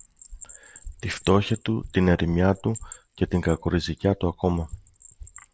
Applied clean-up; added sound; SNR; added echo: none; Walk, footsteps + Bell; 19 dB; none.